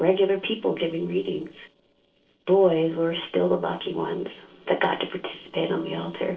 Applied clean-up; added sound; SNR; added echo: neural separator model SepFormer DNS4.